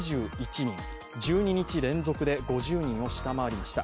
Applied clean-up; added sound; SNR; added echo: none; none; none; none.